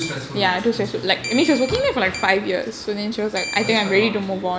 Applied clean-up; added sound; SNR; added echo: none; Keyboard (musical); 13 dB; none.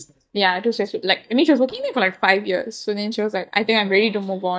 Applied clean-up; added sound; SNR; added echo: neural mask model DeepFilterNet 3.